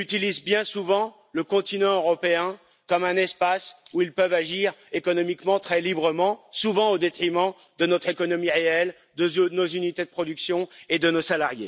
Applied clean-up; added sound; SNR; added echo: none; none; none; none.